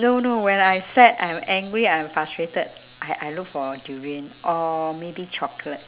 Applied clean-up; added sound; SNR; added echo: none; none; none; none.